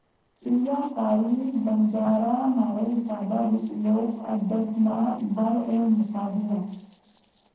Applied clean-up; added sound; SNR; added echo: neural separator model SepFormer DNS4.